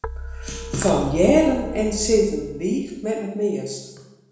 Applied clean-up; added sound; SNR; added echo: none; Keyboard (musical); 13 dB; reverberation time 1.0 s.